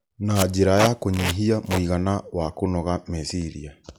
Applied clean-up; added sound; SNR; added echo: none; Packing tape, duct tape; 8 dB; none.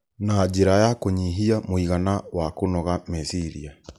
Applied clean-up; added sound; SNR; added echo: none; none; none; none.